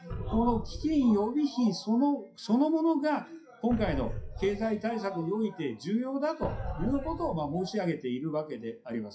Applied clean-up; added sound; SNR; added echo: classical method WPE with log-MMSE.